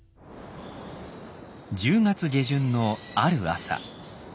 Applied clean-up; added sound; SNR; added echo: none; none; none; none.